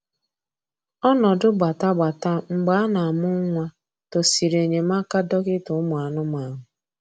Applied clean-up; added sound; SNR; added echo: none; none; none; none.